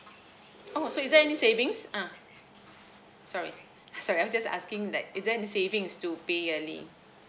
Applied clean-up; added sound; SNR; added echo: none; Animal; 14 dB; none.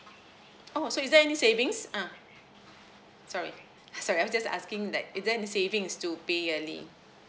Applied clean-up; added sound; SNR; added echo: none; none; none; none.